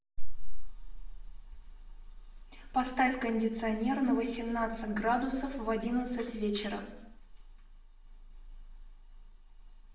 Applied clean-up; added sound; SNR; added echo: none; none; none; reverberation time 0.7 s.